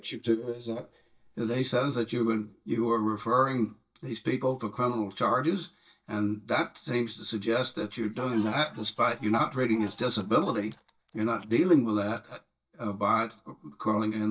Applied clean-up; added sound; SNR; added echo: neural mask model DeepFilterNet 3.